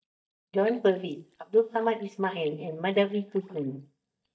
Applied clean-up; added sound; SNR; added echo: neural mask model DeepFilterNet 3.